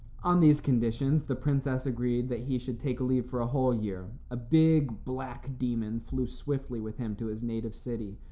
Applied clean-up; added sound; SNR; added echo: none; none; none; none.